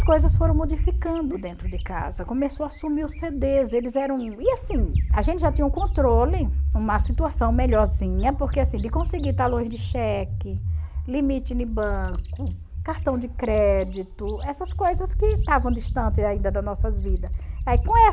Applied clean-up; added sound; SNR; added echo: none; Bird; -1 dB; none.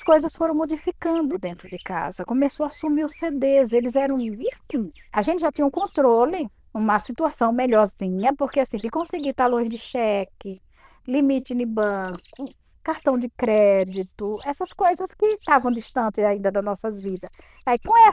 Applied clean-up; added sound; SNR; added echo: neural diffusion model UNIVERSE++.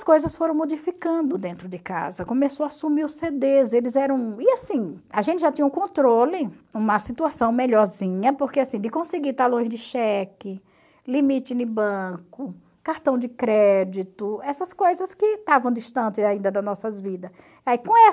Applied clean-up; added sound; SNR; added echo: none; none; none; none.